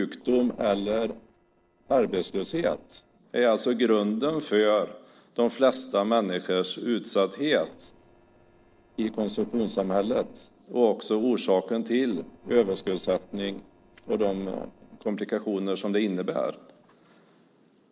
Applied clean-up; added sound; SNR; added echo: neural separator model SepFormer DNS4.